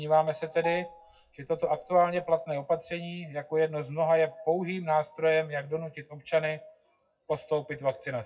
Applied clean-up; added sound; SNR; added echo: classical method WPE with log-MMSE.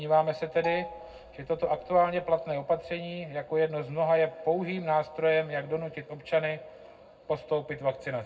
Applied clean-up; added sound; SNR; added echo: none; Marimba, xylophone; 13 dB; reverberation time 0.3 s.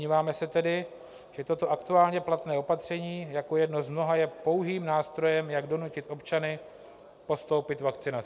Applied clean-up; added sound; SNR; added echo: none; none; none; none.